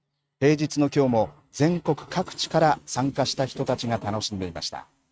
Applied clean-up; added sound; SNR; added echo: neural mask model RNNoise.